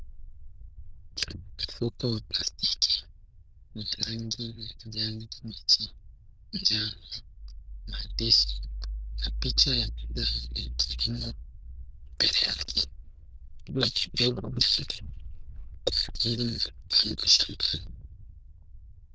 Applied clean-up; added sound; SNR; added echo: neural diffusion model UNIVERSE++.